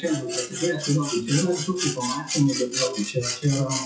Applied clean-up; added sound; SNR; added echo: classical method WPE with log-MMSE.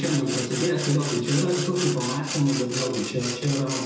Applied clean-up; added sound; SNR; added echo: none; Sawing; 8 dB; reverberation time 0.8 s.